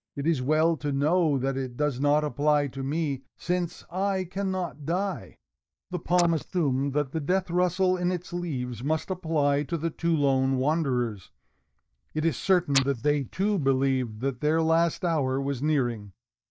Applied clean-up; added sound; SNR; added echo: neural mask model DeepFilterNet 3.